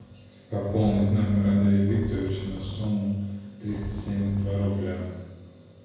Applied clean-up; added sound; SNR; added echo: none; Wind; 12 dB; reverberation time 1.0 s.